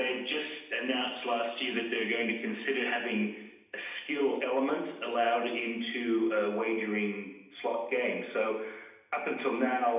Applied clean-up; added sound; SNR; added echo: none; none; none; reverberation time 0.8 s.